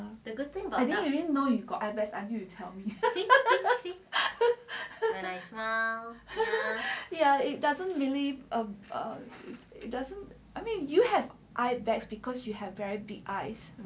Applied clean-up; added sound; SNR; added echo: none; none; none; none.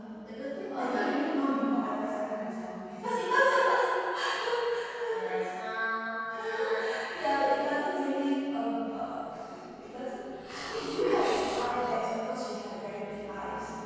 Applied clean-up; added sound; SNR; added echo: none; Hiss; 12 dB; reverberation time 2.2 s.